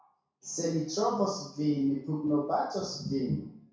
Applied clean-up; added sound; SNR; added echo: none; none; none; reverberation time 0.6 s.